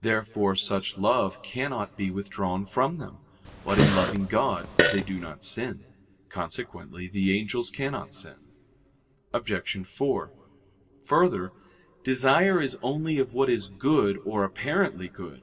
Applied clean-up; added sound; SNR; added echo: none; Fart; -2 dB; reverberation time 1.9 s.